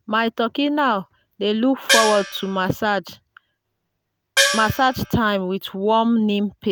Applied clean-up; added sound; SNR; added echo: none; Gong; 0 dB; none.